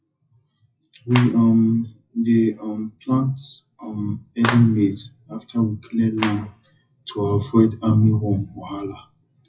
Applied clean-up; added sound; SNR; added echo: classical method WPE with log-MMSE.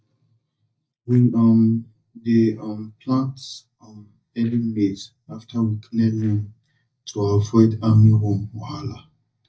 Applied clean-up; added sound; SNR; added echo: neural mask model DeepFilterNet 3.